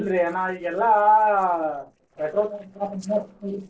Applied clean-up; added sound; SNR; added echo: neural separator model SepFormer DNS4.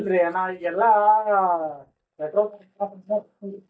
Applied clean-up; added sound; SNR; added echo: neural mask model DeepFilterNet 3.